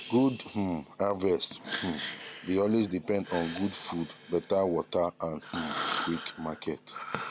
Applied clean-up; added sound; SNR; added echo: none; Breathing; 9 dB; none.